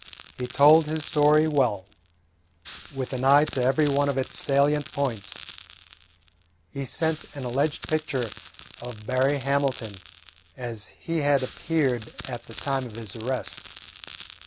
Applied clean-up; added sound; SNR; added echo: none; Crackle; 19 dB; none.